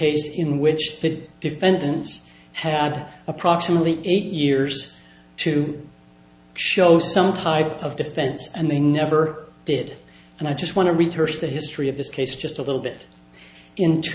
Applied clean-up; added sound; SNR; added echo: none; none; none; none.